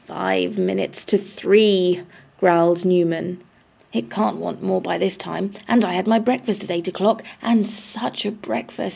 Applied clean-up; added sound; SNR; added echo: none; none; none; none.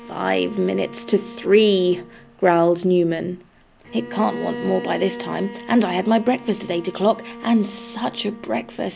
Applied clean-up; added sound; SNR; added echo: none; Bowed string instrument; 15 dB; none.